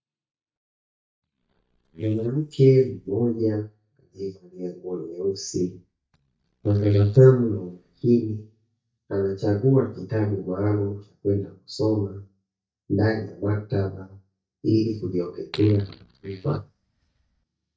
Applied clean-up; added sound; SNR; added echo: neural mask model DeepFilterNet 3.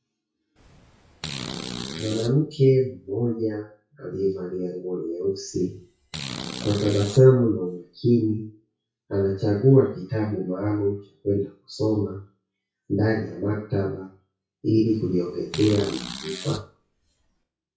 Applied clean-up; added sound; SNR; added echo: classical method WPE with log-MMSE.